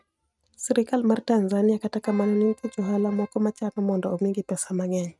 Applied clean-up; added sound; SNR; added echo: neural mask model RNNoise.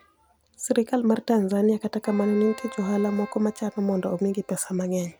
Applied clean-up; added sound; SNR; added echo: none; Keyboard (musical); 19 dB; none.